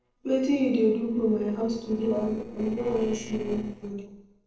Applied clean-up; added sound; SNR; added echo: neural separator model SepFormer DNS4.